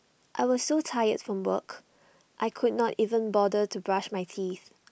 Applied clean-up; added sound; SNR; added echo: none; none; none; none.